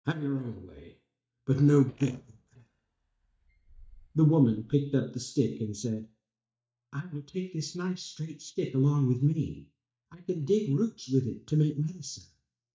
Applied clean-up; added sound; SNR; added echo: neural mask model DeepFilterNet 3.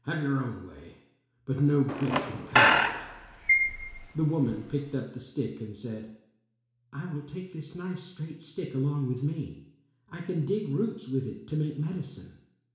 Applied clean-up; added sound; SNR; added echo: none; Squeak / Screech; -5 dB; reverberation time 0.7 s.